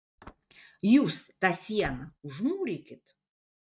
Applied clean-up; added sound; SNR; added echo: neural mask model RNNoise.